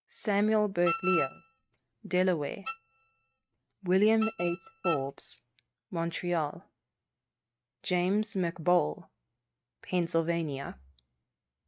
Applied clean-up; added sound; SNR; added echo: neural mask model RNNoise.